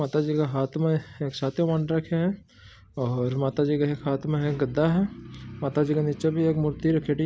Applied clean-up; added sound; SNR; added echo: none; none; none; none.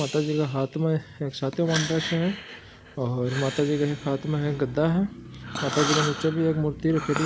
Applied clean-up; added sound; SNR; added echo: none; Breathing; 9 dB; none.